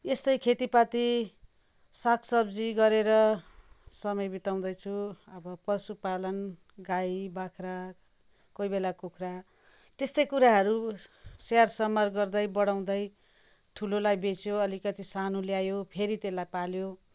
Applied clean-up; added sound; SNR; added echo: none; none; none; none.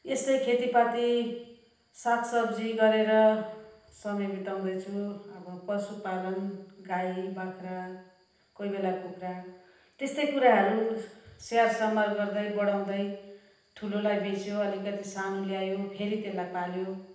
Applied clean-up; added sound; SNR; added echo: none; none; none; reverberation time 0.9 s.